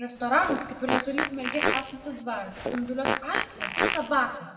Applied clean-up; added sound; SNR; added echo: none; Fart; 1 dB; reverberation time 1.5 s.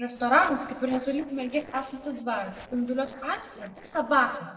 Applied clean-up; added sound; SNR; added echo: neural separator model SepFormer DNS4.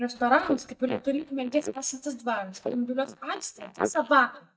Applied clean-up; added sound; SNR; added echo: neural mask model DeepFilterNet 3.